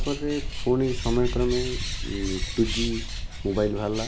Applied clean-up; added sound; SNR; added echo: none; Bird; 3 dB; none.